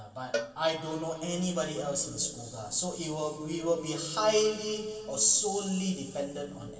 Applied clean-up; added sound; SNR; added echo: none; Cowbell; 12 dB; reverberation time 2.4 s.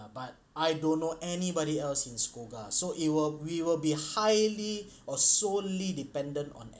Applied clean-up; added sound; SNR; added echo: none; none; none; none.